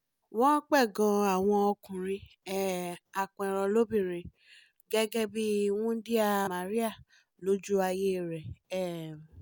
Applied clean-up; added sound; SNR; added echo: none; none; none; none.